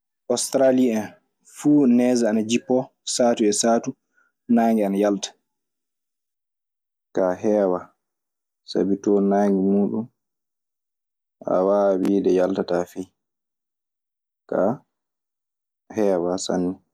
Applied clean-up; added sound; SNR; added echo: none; none; none; none.